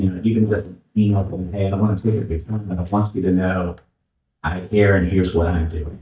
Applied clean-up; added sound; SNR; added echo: neural mask model DeepFilterNet 3.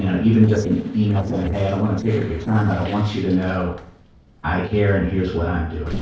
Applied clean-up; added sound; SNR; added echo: neural separator model SepFormer DNS4.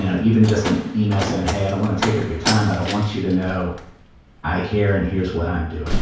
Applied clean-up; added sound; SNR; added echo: none; Slam; 8 dB; reverberation time 0.5 s.